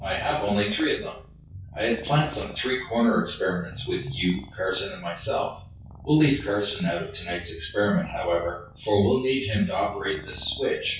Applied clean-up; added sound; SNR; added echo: classical method WPE with log-MMSE.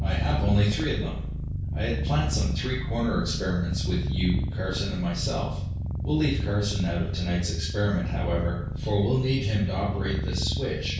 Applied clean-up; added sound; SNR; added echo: none; Purr; 1 dB; reverberation time 0.6 s.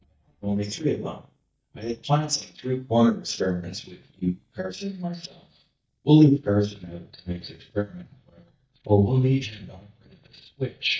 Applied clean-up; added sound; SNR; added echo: neural mask model DeepFilterNet 3.